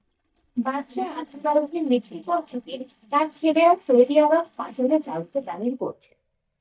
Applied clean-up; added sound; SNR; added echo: neural mask model DeepFilterNet 3.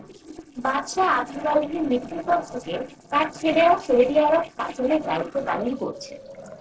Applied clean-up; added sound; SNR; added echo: neural separator model SepFormer DNS4.